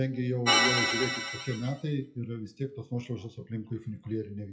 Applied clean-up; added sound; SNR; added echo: classical method WPE with log-MMSE.